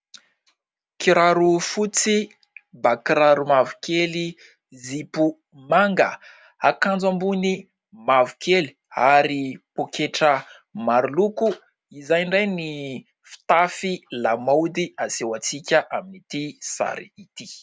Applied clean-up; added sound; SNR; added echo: none; none; none; none.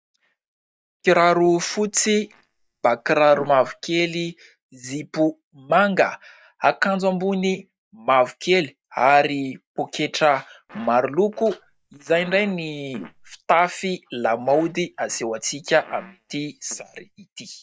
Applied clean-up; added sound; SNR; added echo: neural mask model DeepFilterNet 3.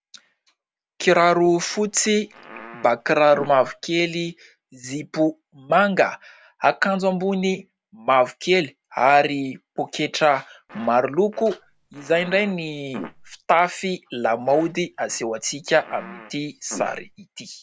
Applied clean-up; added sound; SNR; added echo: none; Fart; 19 dB; none.